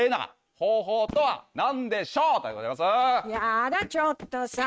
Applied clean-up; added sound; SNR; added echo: neural mask model RNNoise.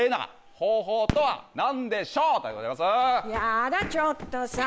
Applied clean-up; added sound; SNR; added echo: none; Fireworks; 15 dB; none.